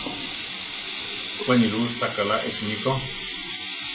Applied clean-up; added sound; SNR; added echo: none; Water tap, faucet; 5 dB; reverberation time 0.2 s.